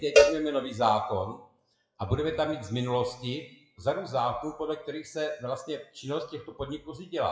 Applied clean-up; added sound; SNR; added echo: classical method WPE with log-MMSE.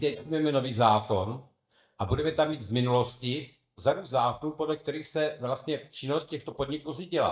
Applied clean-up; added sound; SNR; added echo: neural mask model DeepFilterNet 3.